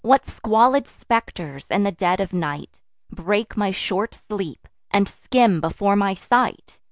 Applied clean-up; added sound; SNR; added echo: none; none; none; none.